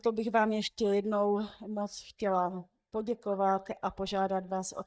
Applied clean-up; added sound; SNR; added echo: neural mask model DeepFilterNet 3.